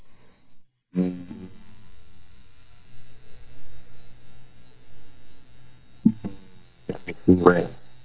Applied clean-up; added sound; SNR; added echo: neural mask model DeepFilterNet 3.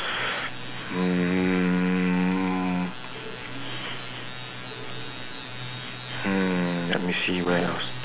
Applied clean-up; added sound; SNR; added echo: none; none; none; none.